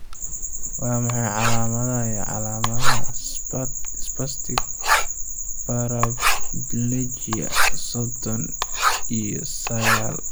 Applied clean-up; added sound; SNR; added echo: none; Writing; -4 dB; none.